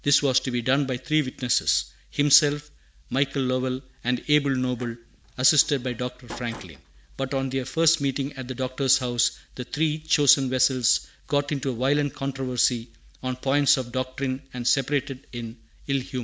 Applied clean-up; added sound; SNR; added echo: none; Slam; 19 dB; none.